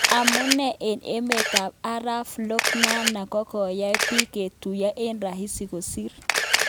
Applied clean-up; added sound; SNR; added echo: none; Camera; 0 dB; none.